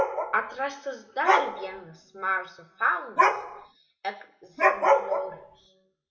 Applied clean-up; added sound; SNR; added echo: none; Dog; -4 dB; reverberation time 0.7 s.